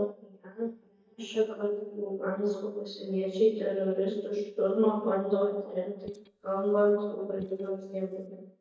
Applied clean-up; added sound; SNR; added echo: neural mask model DeepFilterNet 3.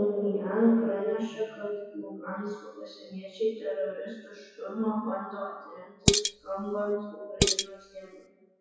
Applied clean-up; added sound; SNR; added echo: classical method WPE with log-MMSE.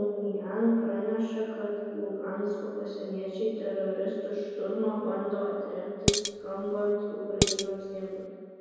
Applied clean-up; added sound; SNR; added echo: none; Dishes, pots, and pans; -1 dB; reverberation time 2.2 s.